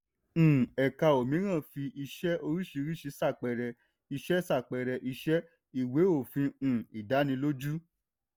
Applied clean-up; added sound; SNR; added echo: none; none; none; none.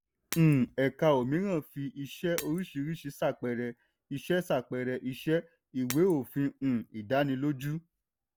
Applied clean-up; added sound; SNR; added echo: none; Shatter; 17 dB; none.